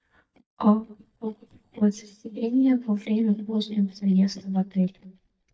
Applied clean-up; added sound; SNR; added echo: neural mask model DeepFilterNet 3.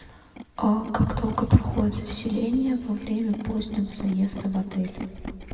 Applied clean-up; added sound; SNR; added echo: none; Tools; 16 dB; reverberation time 2.0 s.